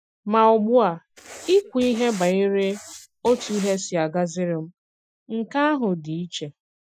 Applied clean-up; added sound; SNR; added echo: classical method Wiener filter.